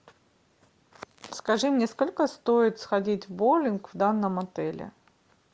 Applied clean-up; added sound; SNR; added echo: none; none; none; none.